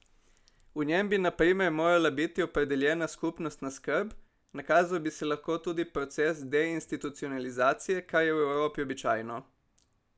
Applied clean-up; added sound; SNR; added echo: none; none; none; none.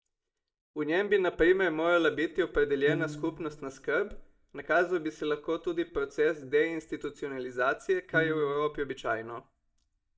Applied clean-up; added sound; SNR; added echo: neural mask model DeepFilterNet 3.